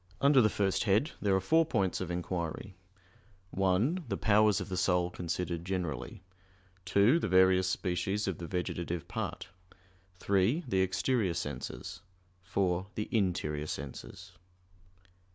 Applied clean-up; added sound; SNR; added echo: none; none; none; none.